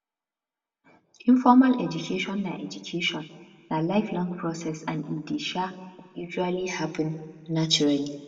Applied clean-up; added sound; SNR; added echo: none; none; none; reverberation time 1.1 s.